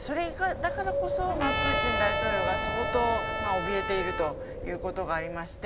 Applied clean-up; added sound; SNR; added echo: none; Trumpet + Wind; 0 dB; none.